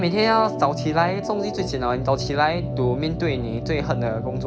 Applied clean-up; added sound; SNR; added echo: none; Organ; 5 dB; none.